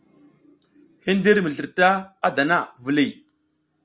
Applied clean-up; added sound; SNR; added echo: none; none; none; none.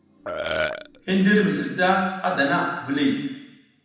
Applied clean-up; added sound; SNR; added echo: none; Burping, eructation; 5 dB; reverberation time 1.0 s.